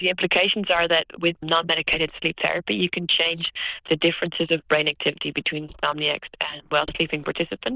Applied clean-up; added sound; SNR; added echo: neural diffusion model UNIVERSE++.